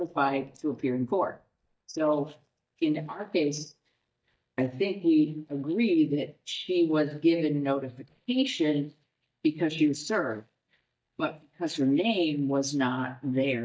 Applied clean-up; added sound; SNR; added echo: neural mask model DeepFilterNet 3.